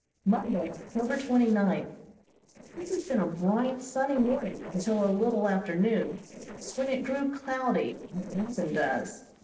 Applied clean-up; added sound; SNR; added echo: neural separator model SepFormer DNS4.